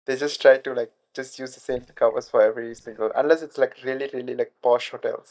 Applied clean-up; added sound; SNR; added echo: neural mask model DeepFilterNet 3.